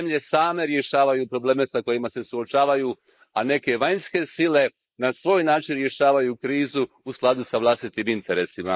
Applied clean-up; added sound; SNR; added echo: neural mask model Resemble Enhance denoiser.